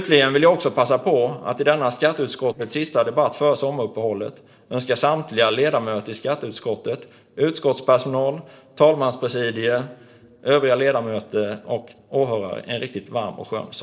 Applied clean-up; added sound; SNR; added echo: neural separator model SepFormer DNS4.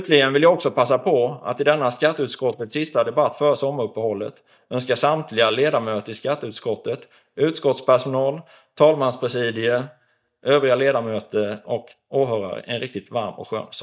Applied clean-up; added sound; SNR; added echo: neural mask model DeepFilterNet 3.